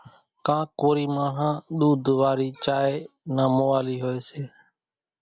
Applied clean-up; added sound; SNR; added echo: none; none; none; none.